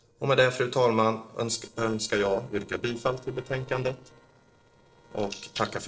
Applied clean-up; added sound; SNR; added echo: neural separator model SepFormer DNS4.